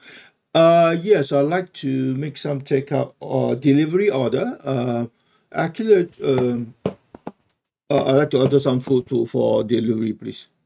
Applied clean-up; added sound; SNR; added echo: neural mask model RNNoise.